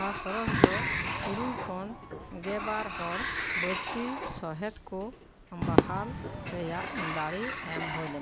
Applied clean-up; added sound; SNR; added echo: none; Sliding door + Crowd / Fireworks; -4 dB; none.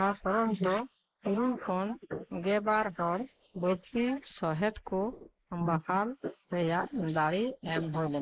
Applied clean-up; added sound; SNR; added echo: neural mask model Resemble Enhance denoiser.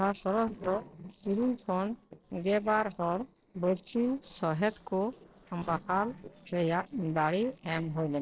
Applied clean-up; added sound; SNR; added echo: neural separator model SepFormer DNS4.